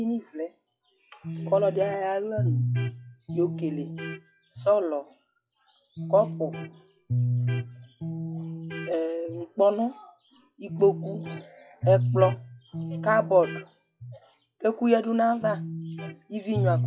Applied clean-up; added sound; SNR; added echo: classical method log-MMSE.